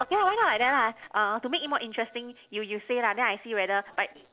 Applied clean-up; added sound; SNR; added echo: neural separator model SepFormer DNS4.